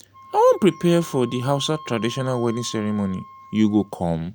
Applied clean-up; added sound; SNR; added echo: none; Wind instrument, woodwind instrument; 20 dB; none.